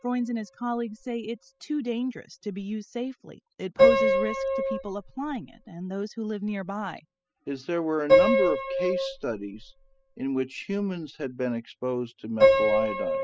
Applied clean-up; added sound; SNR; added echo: classical method spectral subtraction.